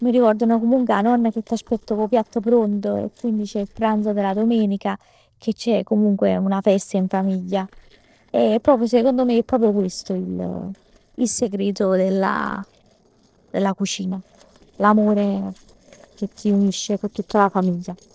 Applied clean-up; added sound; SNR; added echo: neural separator model SepFormer DNS4.